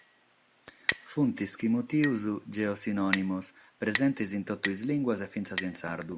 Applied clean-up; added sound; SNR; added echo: none; Chink, clink; -1 dB; none.